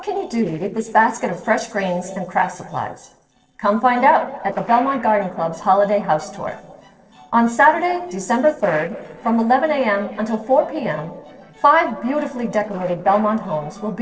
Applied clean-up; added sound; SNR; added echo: neural separator model SepFormer DNS4.